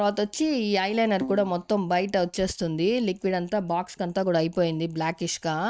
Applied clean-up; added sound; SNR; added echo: neural mask model RNNoise.